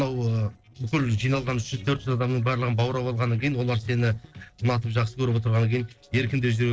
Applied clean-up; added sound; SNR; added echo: neural separator model SepFormer DNS4.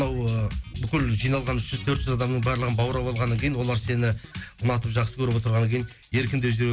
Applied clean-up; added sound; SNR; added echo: none; none; none; none.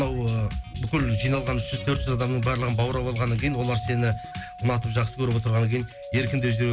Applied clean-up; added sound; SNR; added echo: none; Doorbell; 16 dB; none.